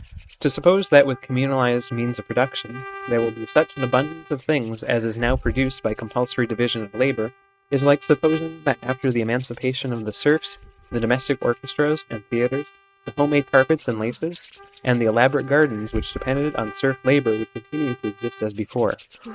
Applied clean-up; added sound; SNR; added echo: neural mask model RNNoise.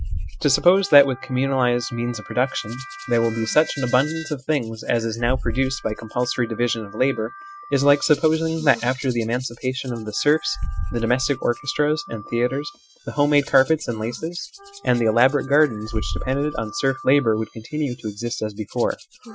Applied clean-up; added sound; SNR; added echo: classical method Wiener filter.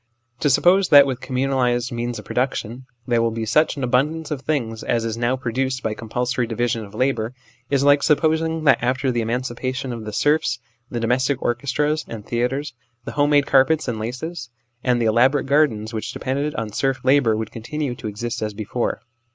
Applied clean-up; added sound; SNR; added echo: none; none; none; none.